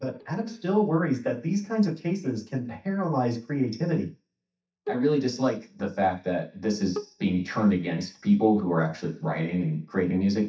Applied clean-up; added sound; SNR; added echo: neural mask model DeepFilterNet 3.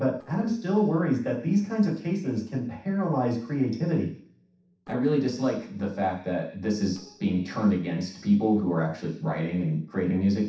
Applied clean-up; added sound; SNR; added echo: neural separator model SepFormer DNS4.